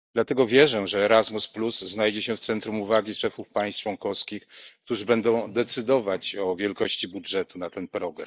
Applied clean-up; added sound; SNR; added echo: neural mask model DeepFilterNet 3.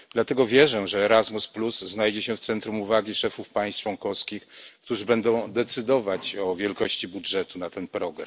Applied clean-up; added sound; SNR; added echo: none; none; none; none.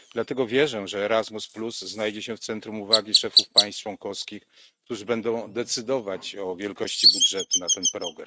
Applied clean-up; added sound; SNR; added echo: neural mask model RNNoise.